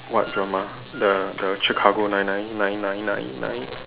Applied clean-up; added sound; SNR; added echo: none; Wind instrument, woodwind instrument; 14 dB; none.